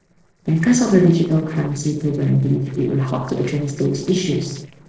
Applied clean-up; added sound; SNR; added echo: neural separator model SepFormer DNS4.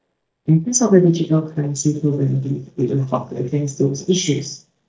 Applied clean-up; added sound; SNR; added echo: neural mask model DeepFilterNet 3.